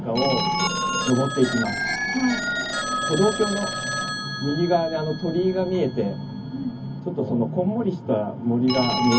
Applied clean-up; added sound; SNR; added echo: none; Telephone; 5 dB; reverberation time 0.3 s.